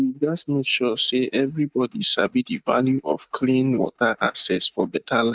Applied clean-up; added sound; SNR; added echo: neural mask model DeepFilterNet 3.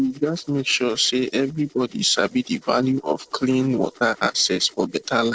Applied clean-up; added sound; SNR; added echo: neural separator model SepFormer DNS4.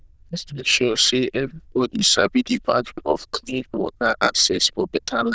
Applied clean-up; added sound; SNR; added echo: neural diffusion model UNIVERSE++.